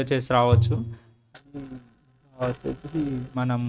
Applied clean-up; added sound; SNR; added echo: neural mask model RNNoise.